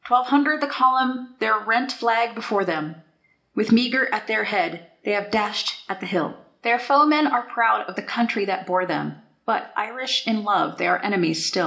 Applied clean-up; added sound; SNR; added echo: none; none; none; reverberation time 0.4 s.